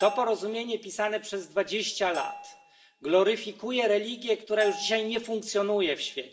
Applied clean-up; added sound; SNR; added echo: none; Bell; 16 dB; reverberation time 0.6 s.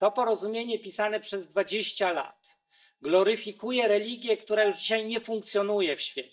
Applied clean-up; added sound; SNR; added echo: neural mask model DeepFilterNet 3.